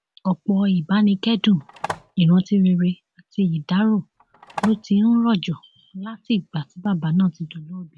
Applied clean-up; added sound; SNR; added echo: none; Telephone; 13 dB; none.